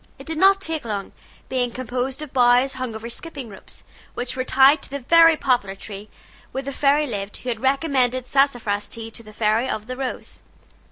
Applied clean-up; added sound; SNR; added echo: none; none; none; none.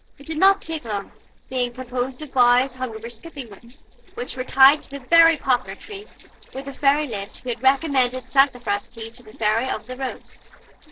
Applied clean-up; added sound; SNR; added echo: neural separator model SepFormer DNS4.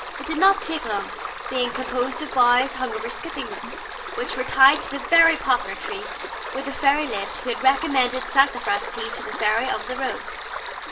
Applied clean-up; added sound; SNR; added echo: none; Stream; 8 dB; reverberation time 2.6 s.